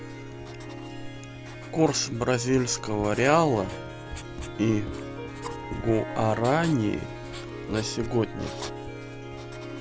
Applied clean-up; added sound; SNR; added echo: none; Harp + Writing; 8 dB; none.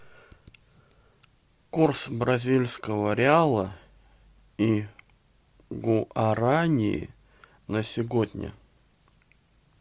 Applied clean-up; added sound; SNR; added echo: none; none; none; none.